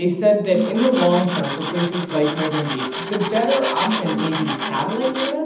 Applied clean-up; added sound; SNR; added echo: none; Tools; 8 dB; reverberation time 0.8 s.